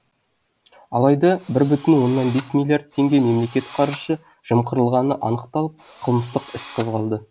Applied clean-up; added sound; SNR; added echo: none; Drill; 17 dB; none.